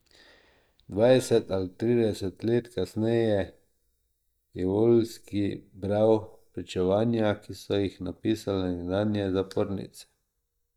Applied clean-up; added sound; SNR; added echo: neural mask model DeepFilterNet 3.